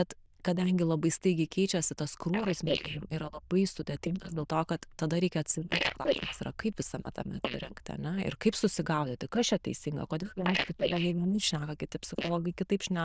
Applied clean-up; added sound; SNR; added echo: neural diffusion model UNIVERSE++.